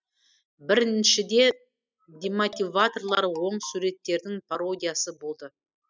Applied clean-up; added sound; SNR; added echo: classical method spectral subtraction.